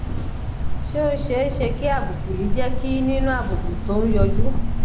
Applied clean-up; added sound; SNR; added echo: none; Cricket; -4 dB; none.